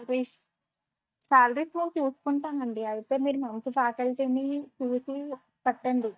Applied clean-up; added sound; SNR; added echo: neural mask model DeepFilterNet 3.